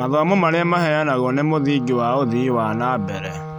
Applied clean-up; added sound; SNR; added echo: none; Wind instrument, woodwind instrument; 11 dB; none.